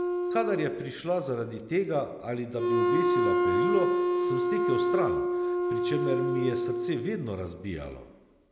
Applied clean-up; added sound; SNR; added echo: none; Wind instrument, woodwind instrument; -4 dB; none.